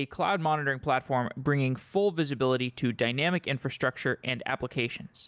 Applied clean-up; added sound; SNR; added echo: none; none; none; none.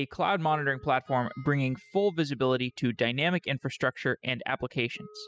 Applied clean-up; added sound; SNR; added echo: classical method spectral subtraction.